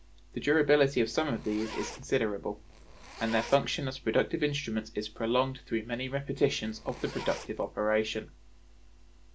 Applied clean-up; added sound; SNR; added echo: none; Zipper (clothing); 15 dB; none.